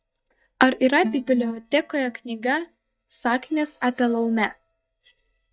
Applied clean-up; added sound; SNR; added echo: neural mask model DeepFilterNet 3.